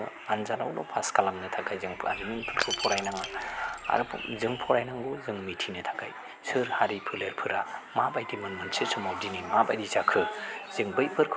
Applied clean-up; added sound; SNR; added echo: none; Shatter / Crushing; 9 dB; none.